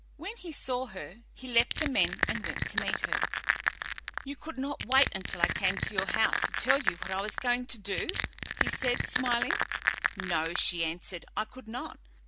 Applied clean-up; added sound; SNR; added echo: none; Crushing; -2 dB; none.